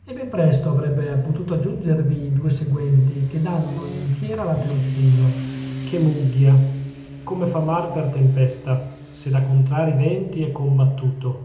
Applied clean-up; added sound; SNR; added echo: none; Motorcycle; 15 dB; reverberation time 0.8 s.